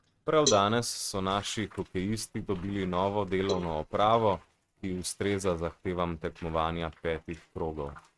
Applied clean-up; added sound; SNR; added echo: neural mask model RNNoise.